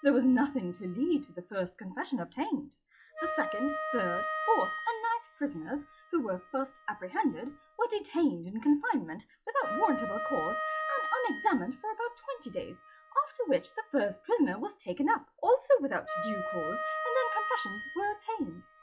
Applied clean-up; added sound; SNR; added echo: classical method log-MMSE.